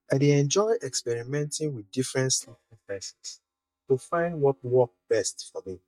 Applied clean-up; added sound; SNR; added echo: neural mask model DeepFilterNet 3.